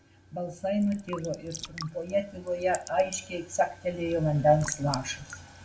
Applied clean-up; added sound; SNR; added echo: none; Raindrop / Drip / Trickle, dribble; 16 dB; reverberation time 0.4 s.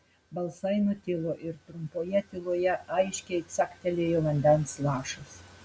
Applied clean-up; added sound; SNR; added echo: none; none; none; none.